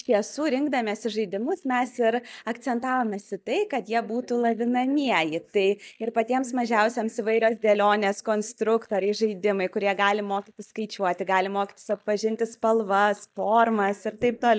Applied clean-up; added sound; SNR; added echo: neural mask model DeepFilterNet 3.